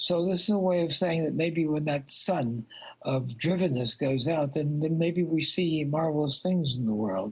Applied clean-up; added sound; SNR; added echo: none; none; none; none.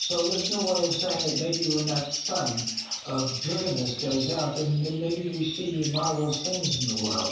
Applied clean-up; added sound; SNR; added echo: none; Bird; 4 dB; reverberation time 0.7 s.